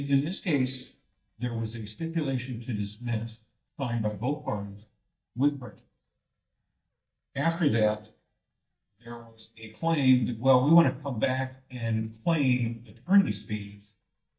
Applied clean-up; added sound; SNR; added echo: neural mask model DeepFilterNet 3.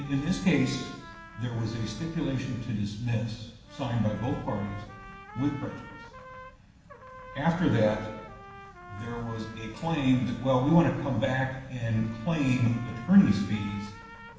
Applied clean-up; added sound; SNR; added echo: none; Trumpet; 19 dB; reverberation time 1.1 s.